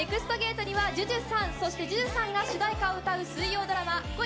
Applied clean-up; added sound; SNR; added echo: none; none; none; none.